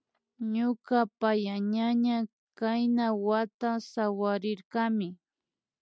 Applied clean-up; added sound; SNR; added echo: none; none; none; none.